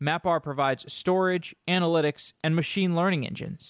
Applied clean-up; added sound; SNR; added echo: none; none; none; none.